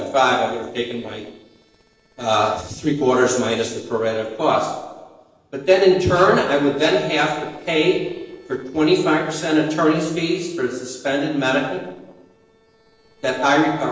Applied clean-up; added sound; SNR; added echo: neural separator model SepFormer DNS4.